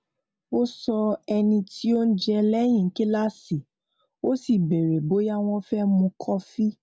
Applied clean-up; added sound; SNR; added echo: none; none; none; none.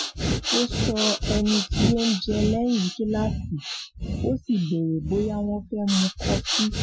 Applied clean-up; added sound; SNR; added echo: classical method Wiener filter.